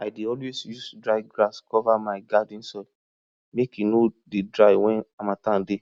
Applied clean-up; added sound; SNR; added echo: none; none; none; none.